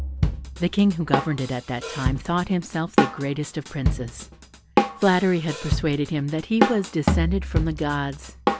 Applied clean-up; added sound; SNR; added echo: none; Drum kit; 1 dB; none.